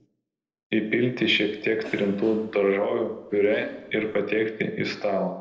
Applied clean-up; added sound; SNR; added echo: neural separator model SepFormer DNS4.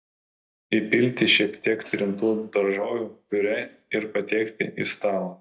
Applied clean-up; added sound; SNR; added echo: neural mask model DeepFilterNet 3.